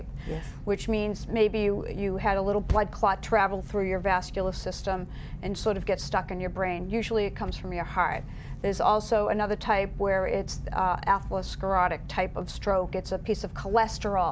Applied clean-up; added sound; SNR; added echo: none; none; none; none.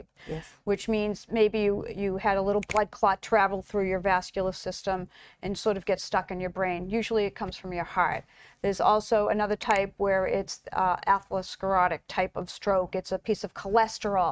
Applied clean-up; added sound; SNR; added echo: neural mask model RNNoise.